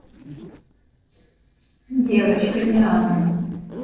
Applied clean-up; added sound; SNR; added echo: neural separator model SepFormer DNS4.